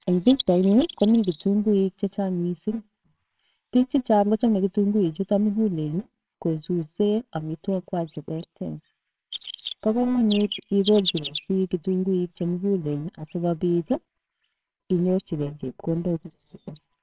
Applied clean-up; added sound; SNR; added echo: neural separator model SepFormer WHAMR!.